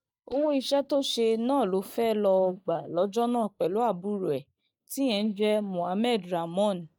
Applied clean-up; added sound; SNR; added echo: neural mask model DeepFilterNet 3.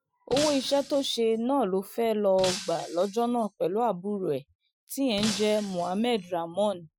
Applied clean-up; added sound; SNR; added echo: classical method Wiener filter.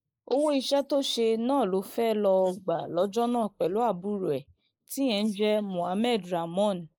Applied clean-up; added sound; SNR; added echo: neural mask model Resemble Enhance denoiser.